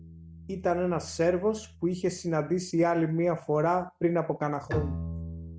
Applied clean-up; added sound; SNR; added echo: none; Bowed string instrument; 12 dB; none.